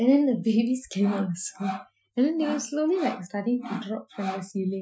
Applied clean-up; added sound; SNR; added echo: classical method Wiener filter.